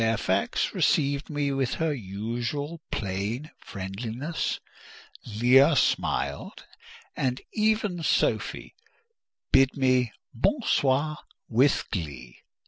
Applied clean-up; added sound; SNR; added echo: none; none; none; none.